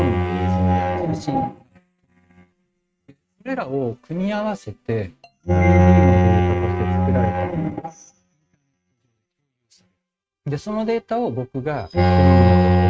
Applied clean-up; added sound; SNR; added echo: neural mask model RNNoise.